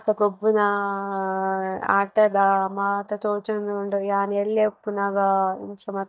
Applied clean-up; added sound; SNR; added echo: neural mask model DeepFilterNet 3.